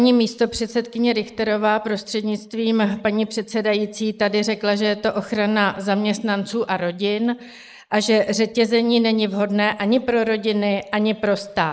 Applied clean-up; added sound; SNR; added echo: neural mask model Resemble Enhance denoiser.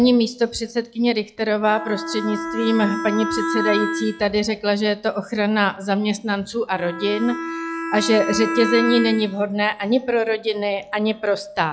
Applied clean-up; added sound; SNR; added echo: classical method log-MMSE.